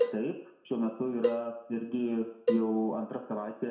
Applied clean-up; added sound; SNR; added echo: none; Cowbell; 4 dB; reverberation time 0.6 s.